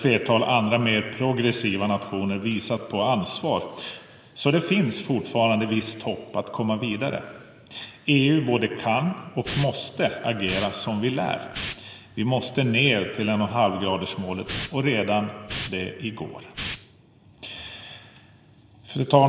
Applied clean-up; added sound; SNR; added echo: none; Hiss; 13 dB; reverberation time 2.0 s.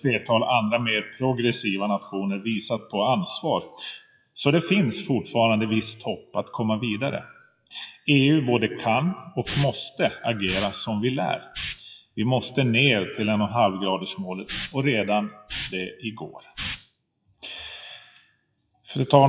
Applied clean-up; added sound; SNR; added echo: classical method WPE with log-MMSE.